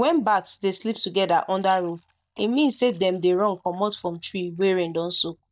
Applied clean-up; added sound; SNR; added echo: neural mask model DeepFilterNet 3.